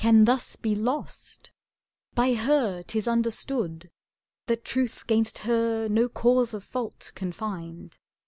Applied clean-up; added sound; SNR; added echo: none; none; none; none.